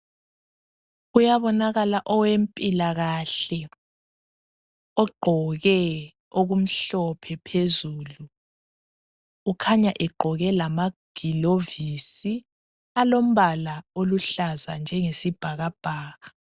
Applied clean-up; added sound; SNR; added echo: none; none; none; none.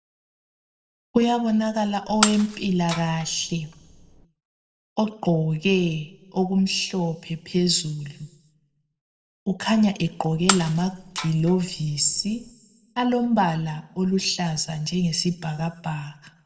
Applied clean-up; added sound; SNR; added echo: none; Shatter; 6 dB; reverberation time 0.6 s.